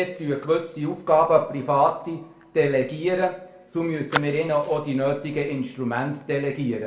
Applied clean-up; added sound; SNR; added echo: none; Fire; 16 dB; reverberation time 0.4 s.